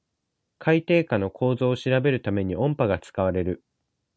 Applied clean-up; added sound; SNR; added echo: none; none; none; none.